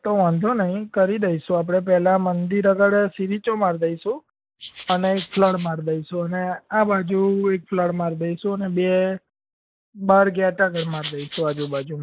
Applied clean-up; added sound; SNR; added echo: neural mask model Resemble Enhance denoiser.